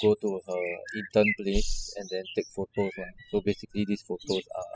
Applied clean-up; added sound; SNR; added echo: classical method spectral subtraction.